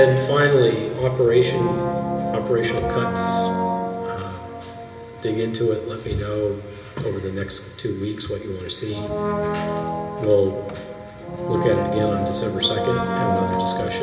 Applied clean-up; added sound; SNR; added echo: none; Brass instrument; 3 dB; reverberation time 2.4 s.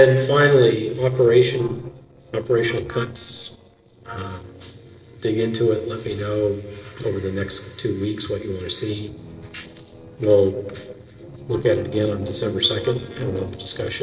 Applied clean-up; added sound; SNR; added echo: neural separator model SepFormer DNS4.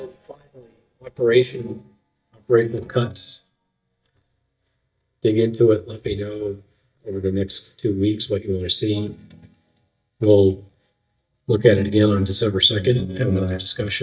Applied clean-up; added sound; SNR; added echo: neural mask model DeepFilterNet 3.